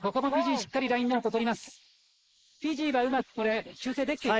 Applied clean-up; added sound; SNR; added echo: neural mask model Resemble Enhance denoiser.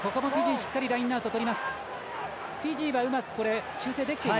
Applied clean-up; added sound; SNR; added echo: none; none; none; none.